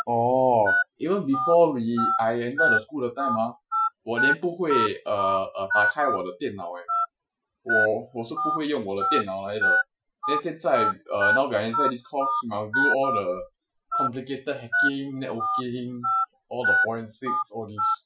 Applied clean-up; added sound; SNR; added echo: classical method Wiener filter.